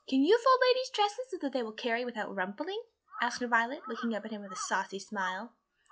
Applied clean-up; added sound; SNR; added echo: classical method log-MMSE.